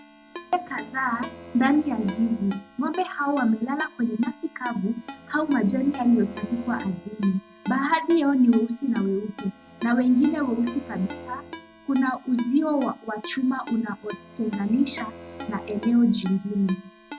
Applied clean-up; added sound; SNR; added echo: none; Ringtone + Bowed string instrument; 16 dB; none.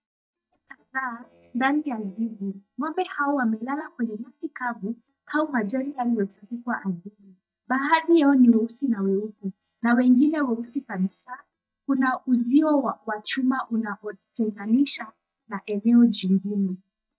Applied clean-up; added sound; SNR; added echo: neural mask model DeepFilterNet 3.